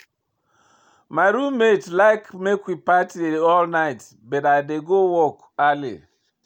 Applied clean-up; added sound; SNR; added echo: none; none; none; none.